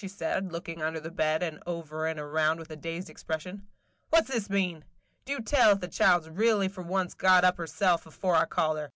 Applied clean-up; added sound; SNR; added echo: none; none; none; none.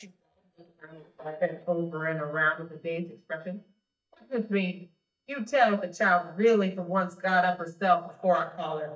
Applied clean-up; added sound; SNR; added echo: neural mask model DeepFilterNet 3.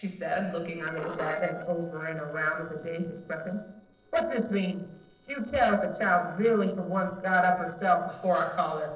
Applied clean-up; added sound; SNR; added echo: neural separator model SepFormer DNS4.